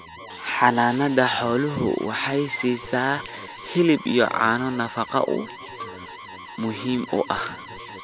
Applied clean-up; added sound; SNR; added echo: none; Alarm; 16 dB; none.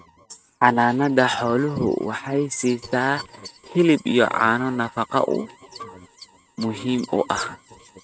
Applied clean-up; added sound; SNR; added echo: neural mask model RNNoise.